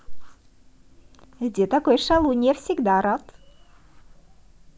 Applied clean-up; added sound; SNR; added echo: none; none; none; none.